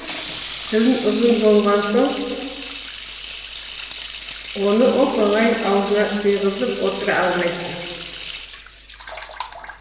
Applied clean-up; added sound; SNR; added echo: none; Sink (filling or washing) / Water tap, faucet; 12 dB; reverberation time 1.6 s.